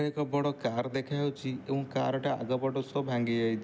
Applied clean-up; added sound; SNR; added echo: none; none; none; none.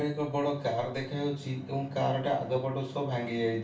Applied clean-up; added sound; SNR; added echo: none; none; none; reverberation time 0.3 s.